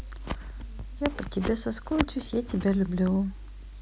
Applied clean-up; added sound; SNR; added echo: none; none; none; none.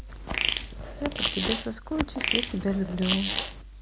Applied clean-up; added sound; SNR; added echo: none; Fart; 1 dB; none.